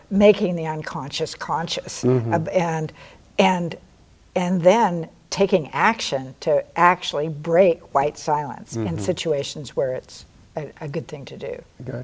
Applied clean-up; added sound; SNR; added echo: none; none; none; none.